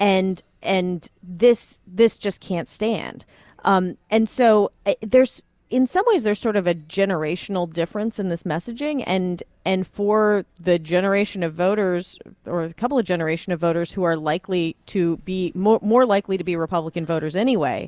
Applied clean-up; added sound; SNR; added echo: none; none; none; none.